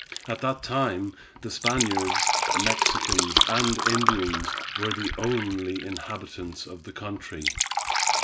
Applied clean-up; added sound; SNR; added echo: none; Fill (with liquid); -3 dB; none.